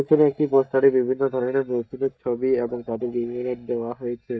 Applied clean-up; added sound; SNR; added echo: neural mask model DeepFilterNet 3.